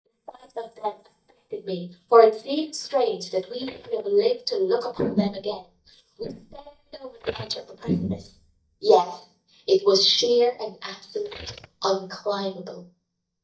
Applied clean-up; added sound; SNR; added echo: neural mask model DeepFilterNet 3.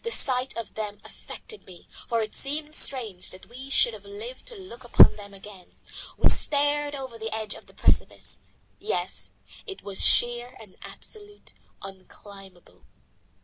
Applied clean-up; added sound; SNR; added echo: none; none; none; none.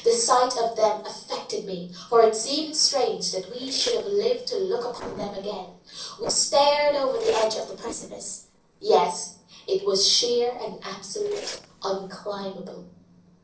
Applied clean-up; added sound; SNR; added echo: neural separator model SepFormer DNS4.